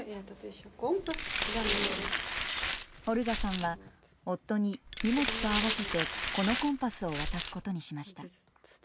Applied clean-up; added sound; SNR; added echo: none; Glass; -4 dB; none.